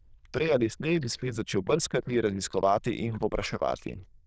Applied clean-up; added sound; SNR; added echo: neural diffusion model UNIVERSE++.